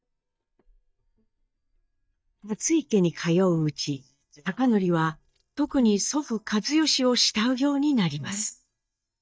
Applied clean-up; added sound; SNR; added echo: neural mask model DeepFilterNet 3.